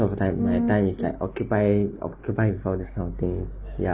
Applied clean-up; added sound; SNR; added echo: none; none; none; none.